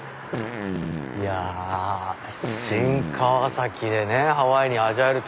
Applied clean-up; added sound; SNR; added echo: none; Fart; 7 dB; none.